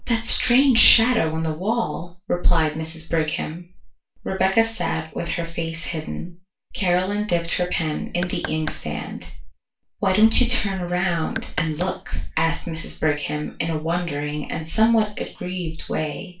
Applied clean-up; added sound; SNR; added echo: neural separator model SepFormer DNS4.